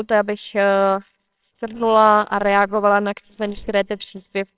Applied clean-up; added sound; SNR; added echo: neural separator model SepFormer WHAMR!.